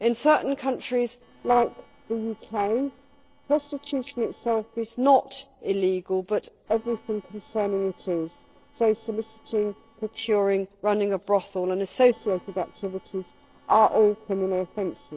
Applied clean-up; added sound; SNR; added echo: neural separator model SepFormer DNS4.